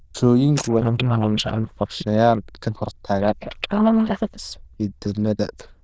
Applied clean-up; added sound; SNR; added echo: neural diffusion model UNIVERSE++.